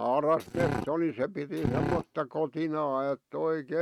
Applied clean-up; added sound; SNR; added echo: neural mask model RNNoise.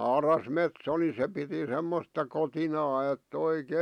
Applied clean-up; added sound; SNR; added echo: none; none; none; none.